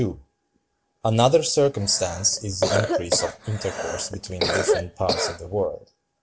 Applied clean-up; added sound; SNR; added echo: none; Cough; 2 dB; none.